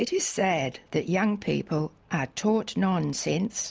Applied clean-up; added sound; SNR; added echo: none; none; none; none.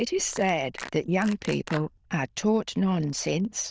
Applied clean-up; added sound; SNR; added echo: neural diffusion model UNIVERSE++.